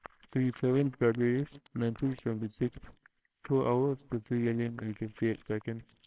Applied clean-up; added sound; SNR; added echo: neural separator model SepFormer WHAMR!.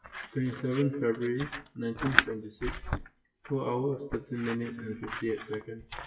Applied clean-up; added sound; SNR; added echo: classical method WPE with log-MMSE.